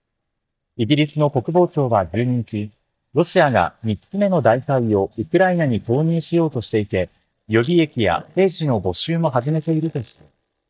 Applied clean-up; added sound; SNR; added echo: neural mask model DeepFilterNet 3.